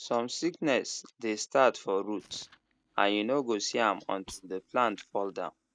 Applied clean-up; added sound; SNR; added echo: neural mask model DeepFilterNet 3.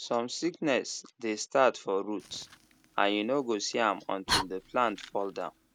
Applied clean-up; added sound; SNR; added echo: none; Fire; 11 dB; none.